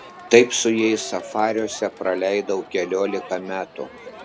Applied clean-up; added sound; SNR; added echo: none; Crowd; 18 dB; none.